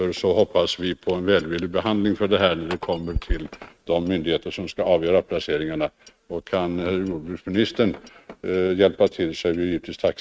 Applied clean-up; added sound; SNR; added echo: neural mask model RNNoise.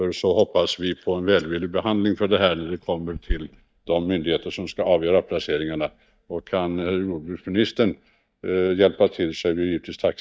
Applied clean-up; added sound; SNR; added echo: neural mask model DeepFilterNet 3.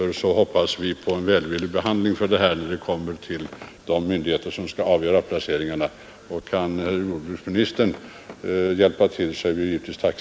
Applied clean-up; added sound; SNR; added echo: none; none; none; none.